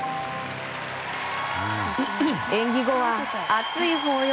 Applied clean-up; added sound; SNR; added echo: none; none; none; none.